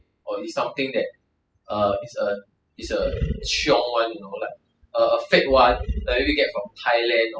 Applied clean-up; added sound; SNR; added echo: classical method spectral subtraction.